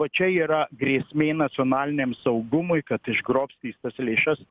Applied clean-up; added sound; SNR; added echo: none; none; none; none.